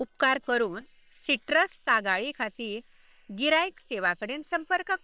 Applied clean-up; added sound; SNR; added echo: neural separator model SepFormer WHAM!.